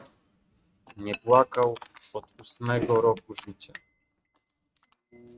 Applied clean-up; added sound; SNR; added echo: neural mask model RNNoise.